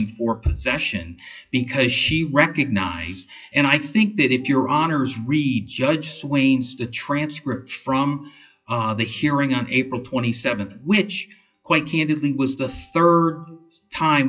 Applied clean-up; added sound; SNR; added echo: classical method WPE with log-MMSE.